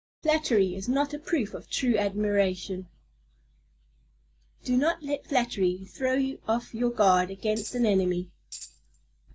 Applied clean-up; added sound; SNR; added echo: neural mask model DeepFilterNet 3.